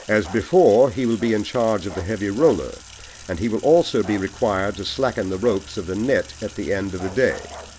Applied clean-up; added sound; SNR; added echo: none; Bark + Sink (filling or washing); 19 dB; none.